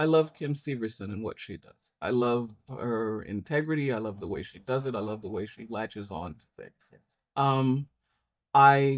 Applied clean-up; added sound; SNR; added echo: neural mask model DeepFilterNet 3.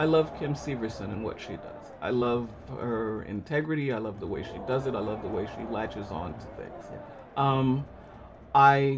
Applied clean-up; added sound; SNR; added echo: none; Crowd; 14 dB; reverberation time 0.2 s.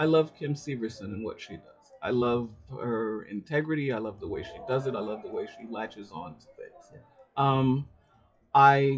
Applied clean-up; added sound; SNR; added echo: classical method WPE with log-MMSE.